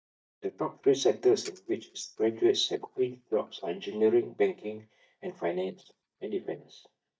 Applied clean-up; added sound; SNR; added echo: neural mask model DeepFilterNet 3.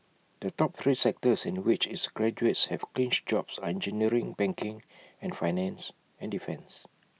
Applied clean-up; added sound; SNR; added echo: none; none; none; none.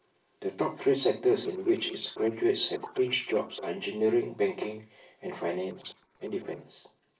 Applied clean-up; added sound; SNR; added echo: neural separator model SepFormer DNS4.